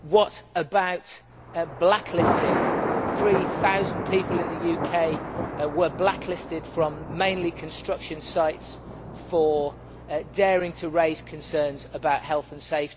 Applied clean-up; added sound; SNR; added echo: none; Thunder; 5 dB; none.